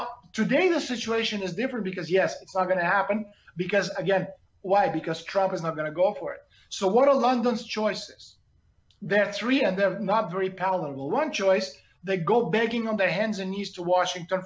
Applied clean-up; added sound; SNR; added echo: none; none; none; none.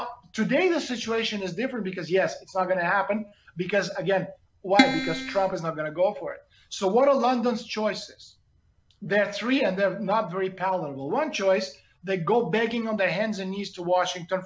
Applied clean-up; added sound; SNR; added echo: none; Keyboard (musical); -1 dB; none.